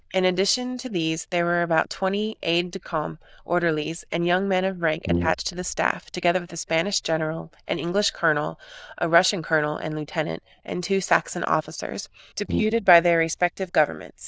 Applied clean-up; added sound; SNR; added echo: neural diffusion model UNIVERSE++.